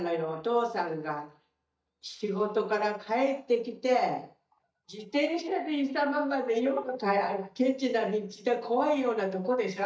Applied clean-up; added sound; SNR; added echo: neural mask model DeepFilterNet 3.